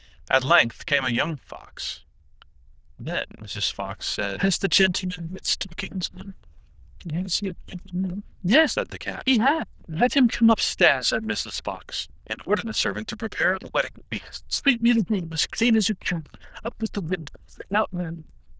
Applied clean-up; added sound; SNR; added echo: neural diffusion model UNIVERSE++.